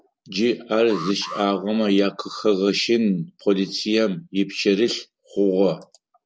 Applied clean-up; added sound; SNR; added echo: none; Alarm; 16 dB; none.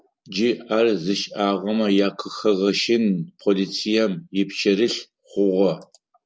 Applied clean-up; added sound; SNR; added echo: none; none; none; none.